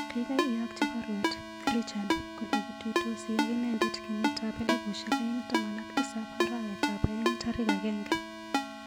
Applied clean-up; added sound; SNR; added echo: none; Ringtone; -1 dB; none.